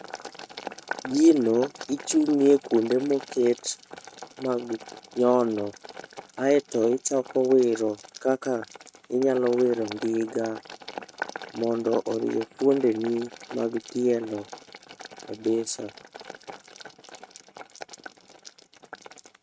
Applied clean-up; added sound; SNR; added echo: neural mask model RNNoise.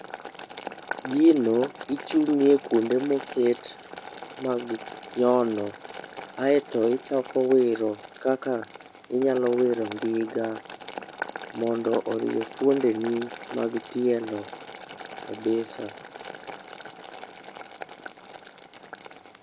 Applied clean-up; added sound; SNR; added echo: none; Boiling; 13 dB; none.